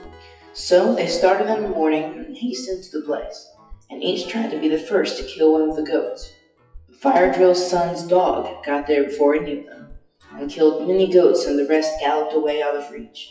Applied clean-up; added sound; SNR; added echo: classical method WPE with log-MMSE.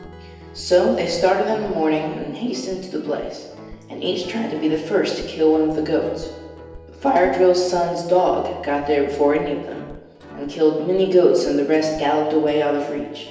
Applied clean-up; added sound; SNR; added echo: none; Guitar; 19 dB; reverberation time 1.0 s.